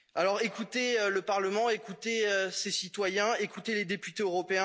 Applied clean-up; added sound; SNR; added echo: none; none; none; none.